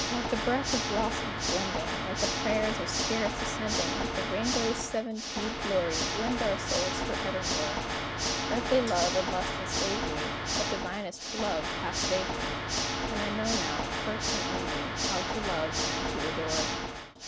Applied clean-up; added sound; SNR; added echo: none; Water / Mechanisms; -2 dB; none.